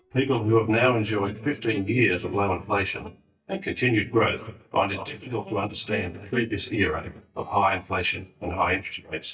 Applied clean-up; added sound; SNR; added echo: neural mask model DeepFilterNet 3.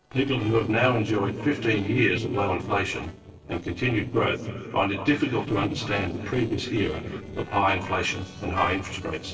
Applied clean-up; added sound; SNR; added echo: neural separator model SepFormer DNS4.